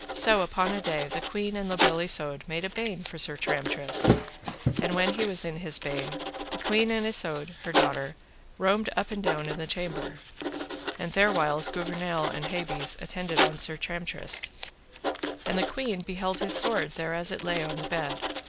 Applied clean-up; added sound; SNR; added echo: none; Writing + Thump, thud; 2 dB; none.